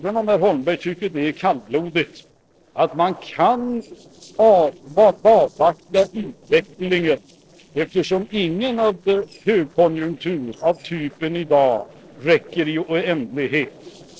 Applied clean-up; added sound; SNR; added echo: neural separator model SepFormer DNS4.